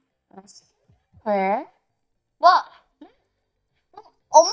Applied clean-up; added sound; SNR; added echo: neural mask model DeepFilterNet 3.